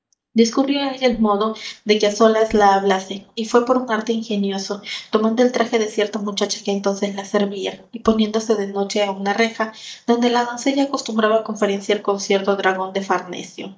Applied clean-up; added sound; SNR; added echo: neural mask model DeepFilterNet 3.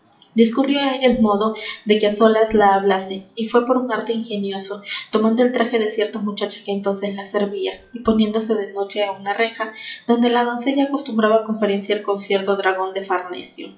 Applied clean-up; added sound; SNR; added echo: classical method WPE with log-MMSE.